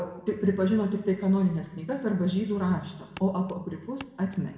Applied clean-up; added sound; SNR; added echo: none; Walk, footsteps; 20 dB; reverberation time 1.0 s.